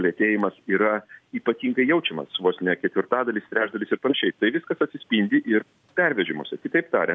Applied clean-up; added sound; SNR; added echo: none; none; none; none.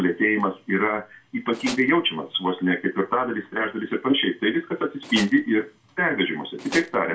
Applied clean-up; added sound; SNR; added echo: none; Tools; 11 dB; reverberation time 0.2 s.